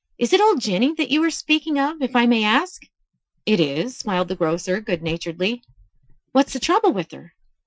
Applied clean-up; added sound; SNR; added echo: classical method Wiener filter.